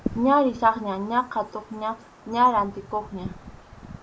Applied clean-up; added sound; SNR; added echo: none; Wind; 15 dB; none.